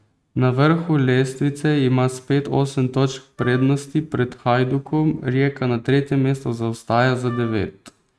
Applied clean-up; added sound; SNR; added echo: neural mask model RNNoise.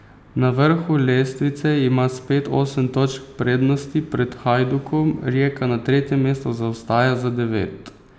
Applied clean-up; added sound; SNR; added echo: none; none; none; none.